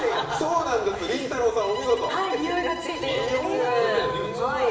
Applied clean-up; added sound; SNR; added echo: none; Bowed string instrument; 14 dB; reverberation time 0.8 s.